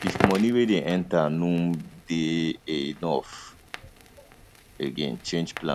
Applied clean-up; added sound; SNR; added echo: none; Crackle; 9 dB; none.